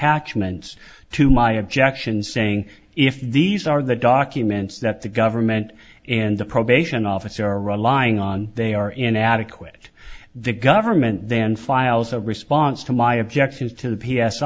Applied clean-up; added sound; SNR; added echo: none; none; none; none.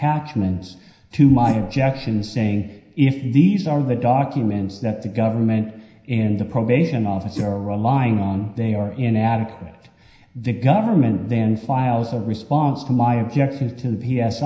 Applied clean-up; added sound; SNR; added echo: none; Whoosh, swoosh, swish; 10 dB; reverberation time 0.9 s.